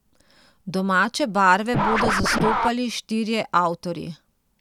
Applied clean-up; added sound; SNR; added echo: none; Scratching (performance technique); 2 dB; none.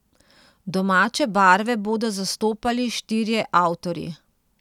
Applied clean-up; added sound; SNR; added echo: none; none; none; none.